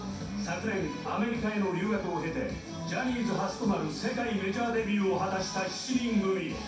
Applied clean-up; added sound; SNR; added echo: none; none; none; reverberation time 0.6 s.